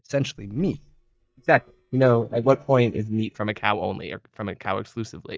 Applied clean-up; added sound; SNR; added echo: neural mask model DeepFilterNet 3.